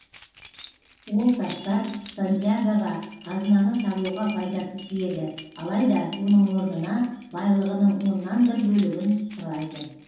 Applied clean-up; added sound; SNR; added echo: none; Keys jangling; 6 dB; reverberation time 0.9 s.